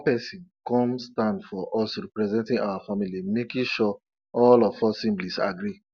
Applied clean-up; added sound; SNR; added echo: none; none; none; none.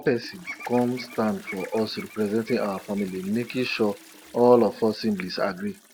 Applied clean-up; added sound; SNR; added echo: none; Bird vocalization, bird call, bird song + Toilet flush; 19 dB; none.